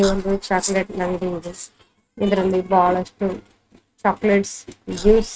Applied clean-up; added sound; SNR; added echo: neural mask model RNNoise.